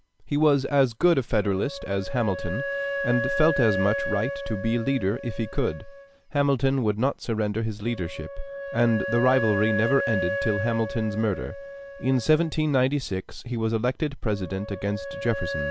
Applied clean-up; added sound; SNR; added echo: none; Wind instrument, woodwind instrument; 8 dB; none.